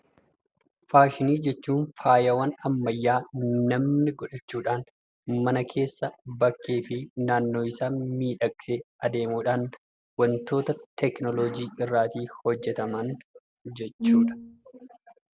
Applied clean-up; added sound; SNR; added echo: none; Brass instrument; -3 dB; none.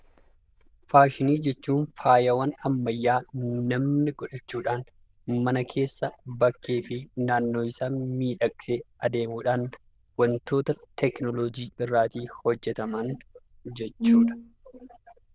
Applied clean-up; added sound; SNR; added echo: neural diffusion model UNIVERSE++.